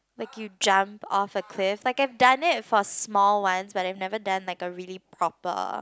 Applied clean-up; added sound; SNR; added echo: none; none; none; none.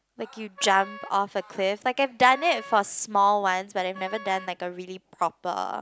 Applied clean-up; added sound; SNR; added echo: none; Wind instrument, woodwind instrument; 18 dB; none.